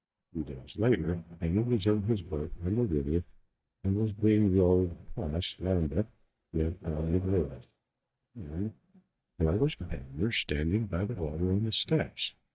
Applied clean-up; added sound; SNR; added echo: neural mask model DeepFilterNet 3.